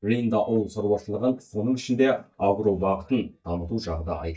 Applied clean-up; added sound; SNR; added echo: neural mask model DeepFilterNet 3.